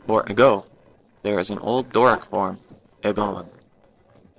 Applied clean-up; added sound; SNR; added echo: neural separator model SepFormer DNS4.